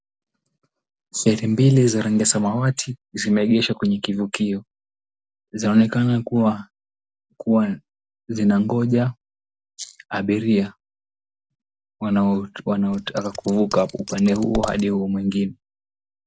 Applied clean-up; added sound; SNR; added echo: none; Scissors; 12 dB; none.